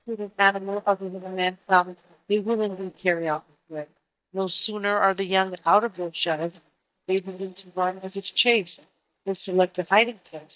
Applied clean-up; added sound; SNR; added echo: neural mask model DeepFilterNet 3.